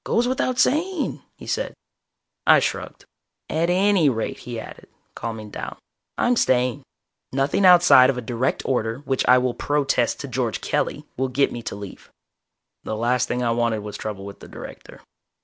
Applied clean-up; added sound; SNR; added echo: none; none; none; none.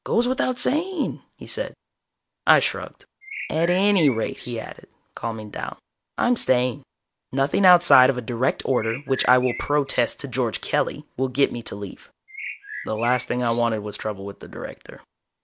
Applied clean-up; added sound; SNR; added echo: none; Bird; 13 dB; none.